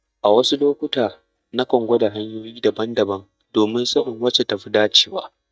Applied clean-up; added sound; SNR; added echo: neural mask model DeepFilterNet 3.